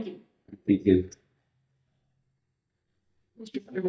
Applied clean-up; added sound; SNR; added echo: neural mask model DeepFilterNet 3.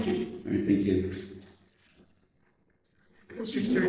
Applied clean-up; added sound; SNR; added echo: neural separator model SepFormer DNS4.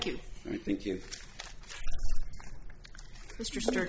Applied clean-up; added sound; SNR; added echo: none; none; none; none.